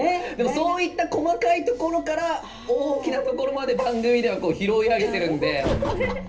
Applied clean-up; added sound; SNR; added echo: none; Train; 14 dB; reverberation time 0.3 s.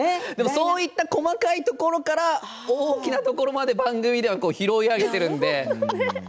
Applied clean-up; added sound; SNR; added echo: none; none; none; none.